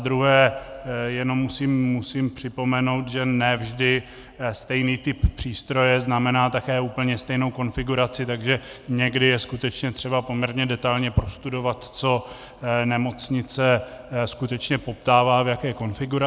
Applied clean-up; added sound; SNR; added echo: none; none; none; none.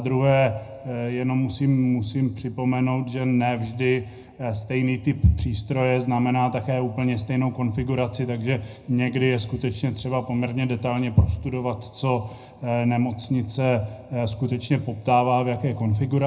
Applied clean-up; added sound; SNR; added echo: none; none; none; reverberation time 0.3 s.